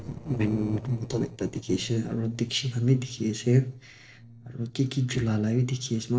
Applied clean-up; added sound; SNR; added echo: neural separator model SepFormer DNS4.